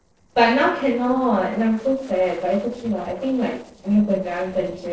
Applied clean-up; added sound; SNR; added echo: neural separator model SepFormer DNS4.